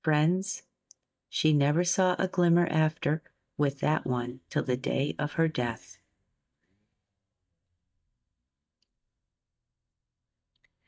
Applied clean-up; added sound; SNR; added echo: neural mask model DeepFilterNet 3.